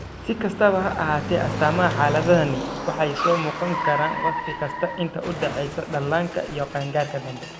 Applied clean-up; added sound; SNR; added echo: none; Car + Motor vehicle (road); 5 dB; none.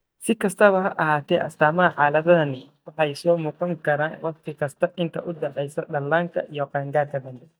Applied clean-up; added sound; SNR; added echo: neural mask model DeepFilterNet 3.